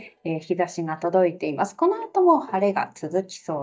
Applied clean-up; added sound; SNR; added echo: neural mask model DeepFilterNet 3.